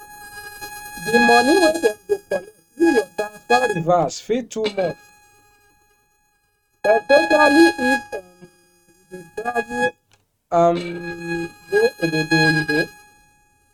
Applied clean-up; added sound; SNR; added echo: neural mask model RNNoise.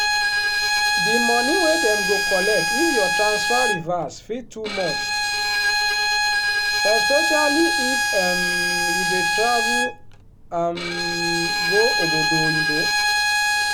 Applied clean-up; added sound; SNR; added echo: none; Bowed string instrument; -4 dB; none.